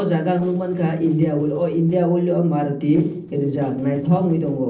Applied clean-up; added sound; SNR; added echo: neural separator model SepFormer DNS4.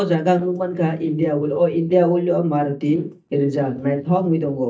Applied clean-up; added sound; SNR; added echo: neural mask model DeepFilterNet 3.